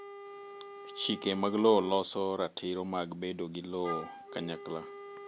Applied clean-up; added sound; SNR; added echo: none; Wind instrument, woodwind instrument; 15 dB; none.